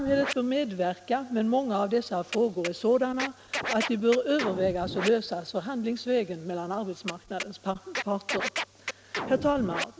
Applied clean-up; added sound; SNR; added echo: none; Scratching (performance technique); 9 dB; none.